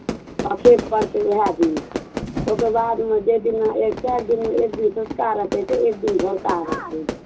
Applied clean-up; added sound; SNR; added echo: none; Fire / Fireworks; 10 dB; reverberation time 0.2 s.